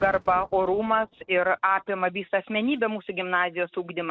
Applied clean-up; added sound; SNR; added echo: neural mask model RNNoise.